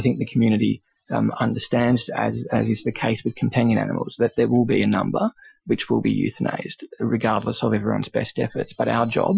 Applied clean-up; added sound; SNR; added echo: classical method Wiener filter.